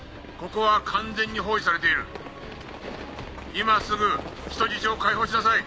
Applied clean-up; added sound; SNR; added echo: none; none; none; none.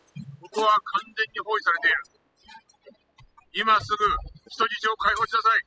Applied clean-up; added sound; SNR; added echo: classical method spectral subtraction.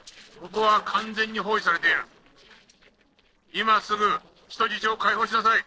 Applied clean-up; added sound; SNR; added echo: neural separator model SepFormer DNS4.